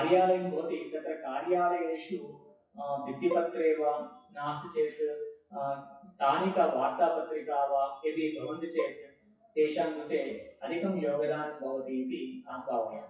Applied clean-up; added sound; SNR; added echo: classical method WPE with log-MMSE.